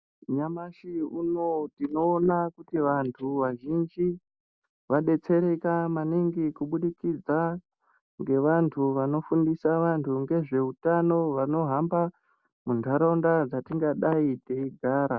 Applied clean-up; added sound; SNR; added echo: none; none; none; none.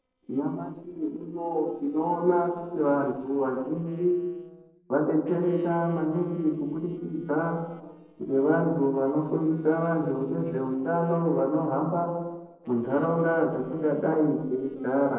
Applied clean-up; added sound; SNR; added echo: neural separator model SepFormer DNS4.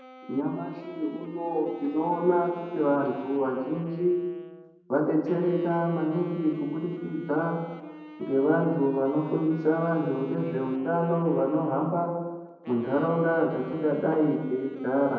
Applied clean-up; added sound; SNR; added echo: none; Wind instrument, woodwind instrument; 20 dB; reverberation time 0.9 s.